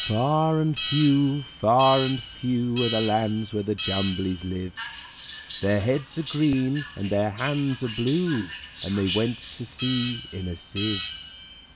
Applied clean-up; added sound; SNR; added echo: none; Alarm; 9 dB; none.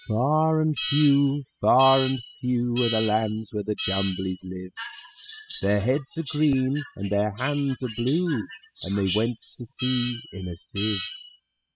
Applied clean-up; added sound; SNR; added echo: classical method spectral subtraction.